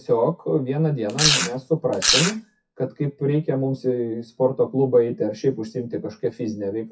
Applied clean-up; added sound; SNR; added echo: classical method WPE with log-MMSE.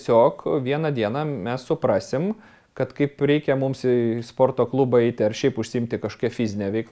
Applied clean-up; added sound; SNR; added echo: none; none; none; none.